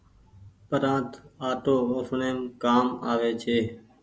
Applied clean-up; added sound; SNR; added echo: none; none; none; none.